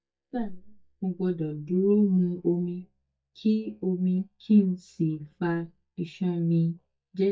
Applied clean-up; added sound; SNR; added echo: neural mask model DeepFilterNet 3.